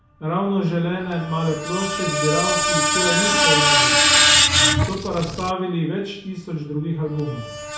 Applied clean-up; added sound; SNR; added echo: none; Screech; -4 dB; reverberation time 0.6 s.